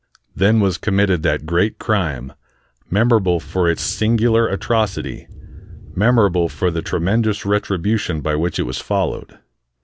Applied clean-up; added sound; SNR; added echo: none; Wind; 15 dB; none.